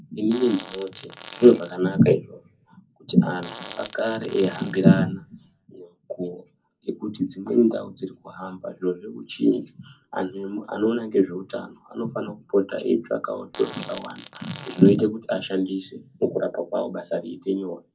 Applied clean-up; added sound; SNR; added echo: none; Fart; 15 dB; reverberation time 0.4 s.